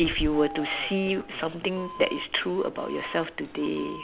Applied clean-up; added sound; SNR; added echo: none; Doorbell; 11 dB; none.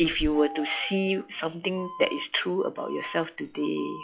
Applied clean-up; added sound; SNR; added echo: classical method log-MMSE.